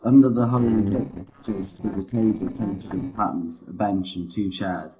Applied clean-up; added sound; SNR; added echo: neural separator model SepFormer DNS4.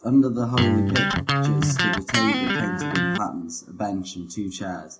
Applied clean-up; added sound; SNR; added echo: none; Electric guitar; -3 dB; reverberation time 0.4 s.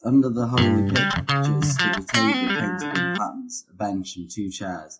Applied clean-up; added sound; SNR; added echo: classical method WPE with log-MMSE.